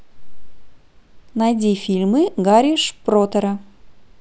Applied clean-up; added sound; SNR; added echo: none; none; none; none.